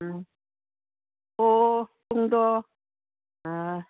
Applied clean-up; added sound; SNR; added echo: none; none; none; none.